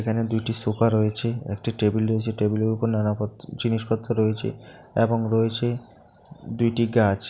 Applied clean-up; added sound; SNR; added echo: none; none; none; none.